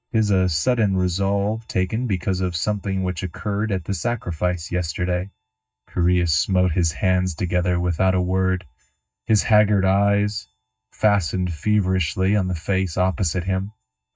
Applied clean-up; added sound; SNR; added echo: neural mask model DeepFilterNet 3.